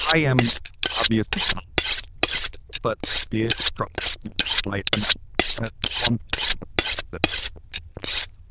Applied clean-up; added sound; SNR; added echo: neural diffusion model UNIVERSE++.